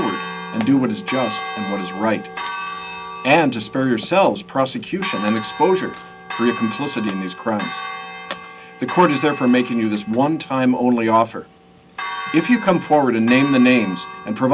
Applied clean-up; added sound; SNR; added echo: none; Church bell; 12 dB; none.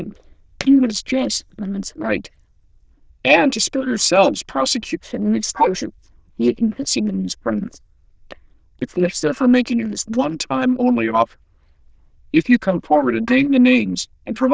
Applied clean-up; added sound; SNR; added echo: neural diffusion model UNIVERSE++.